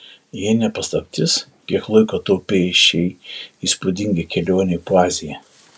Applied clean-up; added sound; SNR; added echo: none; none; none; none.